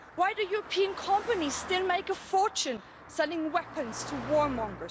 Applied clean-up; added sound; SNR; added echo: none; Car passing by; 13 dB; none.